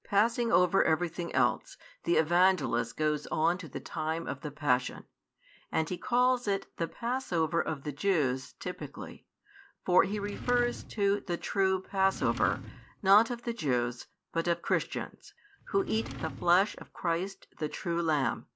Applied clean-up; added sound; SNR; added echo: none; Drawer open or close; 13 dB; none.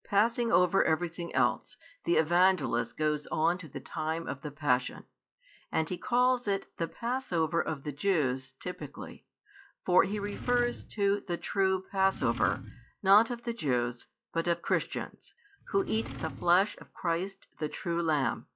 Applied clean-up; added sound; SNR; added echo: classical method log-MMSE.